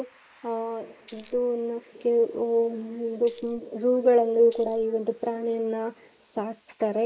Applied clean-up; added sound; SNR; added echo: neural mask model Resemble Enhance denoiser.